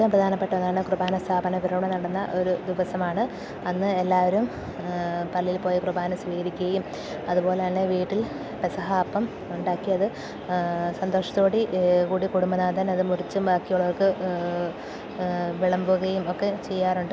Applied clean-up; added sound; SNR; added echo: none; none; none; none.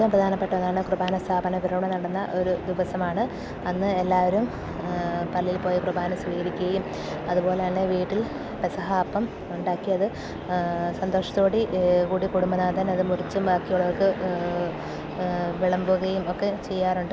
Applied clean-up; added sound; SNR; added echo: none; Aircraft; 12 dB; none.